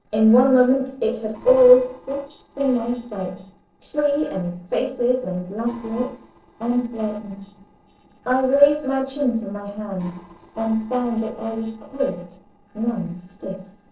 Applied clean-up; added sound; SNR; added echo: neural separator model SepFormer DNS4.